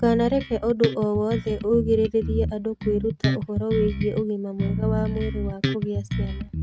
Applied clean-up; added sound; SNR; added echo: neural mask model RNNoise.